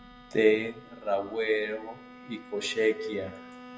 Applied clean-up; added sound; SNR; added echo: none; Bowed string instrument; 19 dB; none.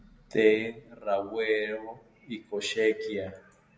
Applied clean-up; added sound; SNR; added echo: none; none; none; none.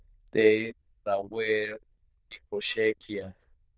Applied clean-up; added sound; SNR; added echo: neural diffusion model UNIVERSE++.